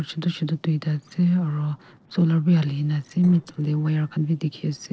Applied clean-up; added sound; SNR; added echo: neural separator model SepFormer DNS4.